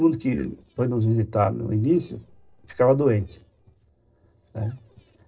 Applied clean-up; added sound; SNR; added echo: neural separator model SepFormer DNS4.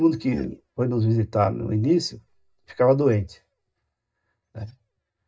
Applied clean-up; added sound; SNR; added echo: neural mask model DeepFilterNet 3.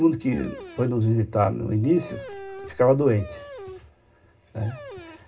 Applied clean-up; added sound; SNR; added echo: none; Dog; 18 dB; reverberation time 0.2 s.